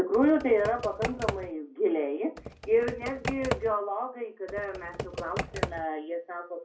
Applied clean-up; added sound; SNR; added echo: none; Computer keyboard; 7 dB; reverberation time 0.4 s.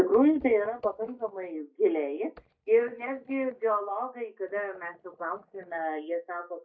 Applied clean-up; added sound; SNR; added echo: neural mask model DeepFilterNet 3.